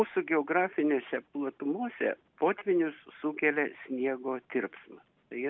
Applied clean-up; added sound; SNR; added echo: none; none; none; none.